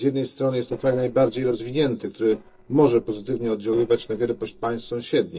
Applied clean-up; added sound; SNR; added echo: neural separator model SepFormer DNS4.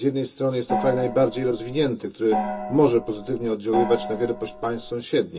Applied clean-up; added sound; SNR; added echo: none; Gong; 6 dB; reverberation time 0.2 s.